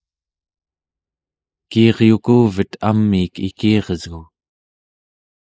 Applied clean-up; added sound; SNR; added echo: neural mask model Resemble Enhance denoiser.